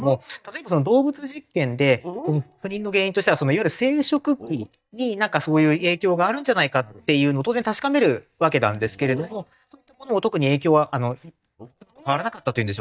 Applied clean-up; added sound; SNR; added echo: neural mask model DeepFilterNet 3.